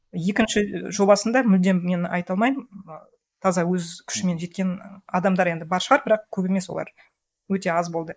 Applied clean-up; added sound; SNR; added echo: neural mask model Resemble Enhance denoiser.